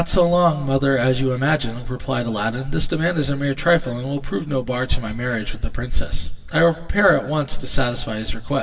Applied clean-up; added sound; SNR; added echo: none; none; none; reverberation time 2.1 s.